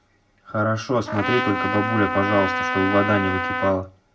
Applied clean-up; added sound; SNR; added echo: none; Trumpet; 2 dB; reverberation time 0.2 s.